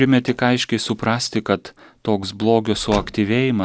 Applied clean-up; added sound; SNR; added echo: none; Car; 19 dB; none.